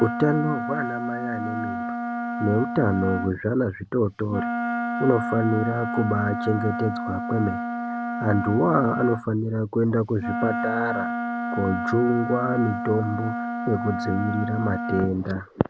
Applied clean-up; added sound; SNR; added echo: none; Wind instrument, woodwind instrument; 4 dB; none.